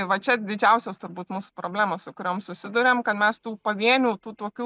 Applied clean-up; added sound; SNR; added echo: none; none; none; none.